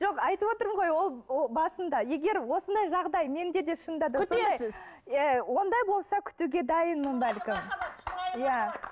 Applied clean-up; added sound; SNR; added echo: none; none; none; none.